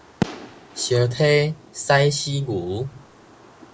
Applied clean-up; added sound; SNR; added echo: none; Fireworks; 13 dB; none.